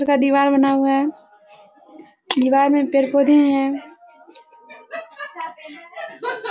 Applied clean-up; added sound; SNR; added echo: none; Shatter; 18 dB; none.